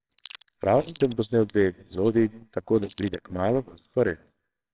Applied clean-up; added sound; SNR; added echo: neural separator model SepFormer WHAMR!.